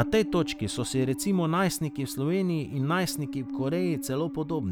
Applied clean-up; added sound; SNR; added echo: none; Musical instrument; 10 dB; none.